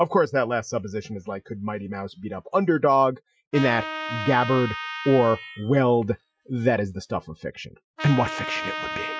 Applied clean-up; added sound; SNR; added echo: classical method Wiener filter.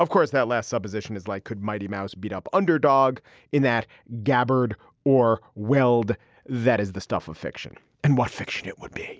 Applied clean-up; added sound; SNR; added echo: none; none; none; none.